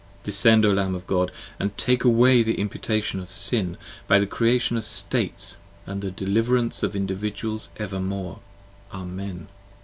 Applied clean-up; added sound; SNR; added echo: none; none; none; none.